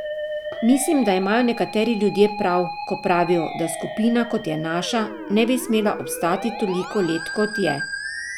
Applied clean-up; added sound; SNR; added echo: none; Musical instrument; 9 dB; none.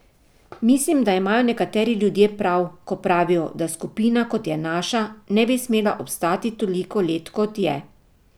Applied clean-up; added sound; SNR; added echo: none; none; none; none.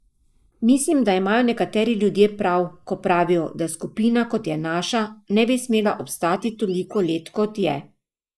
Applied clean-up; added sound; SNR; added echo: neural mask model Resemble Enhance denoiser.